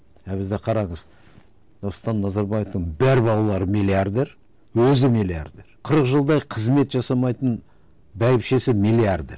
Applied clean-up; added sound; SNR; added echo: none; none; none; none.